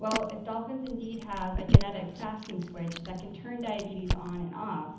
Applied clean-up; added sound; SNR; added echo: none; Chewing, mastication; -4 dB; reverberation time 0.8 s.